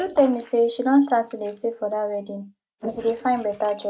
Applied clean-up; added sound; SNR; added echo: neural mask model Resemble Enhance denoiser.